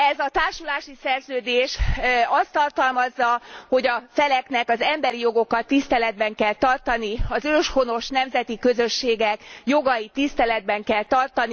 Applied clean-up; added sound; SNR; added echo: none; none; none; none.